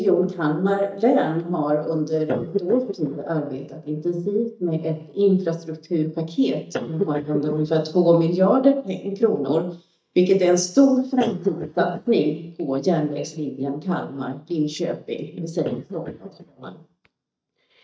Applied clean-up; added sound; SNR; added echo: neural mask model DeepFilterNet 3.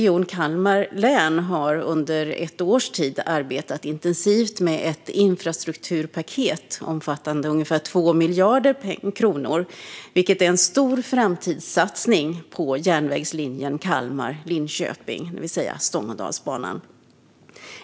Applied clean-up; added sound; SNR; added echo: none; none; none; none.